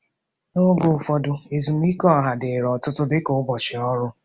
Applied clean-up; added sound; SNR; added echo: none; none; none; none.